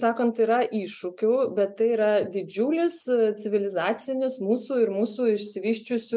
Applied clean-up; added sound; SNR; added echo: none; none; none; none.